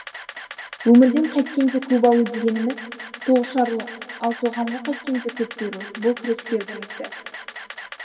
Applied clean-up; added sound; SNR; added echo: none; Camera; 14 dB; reverberation time 2.7 s.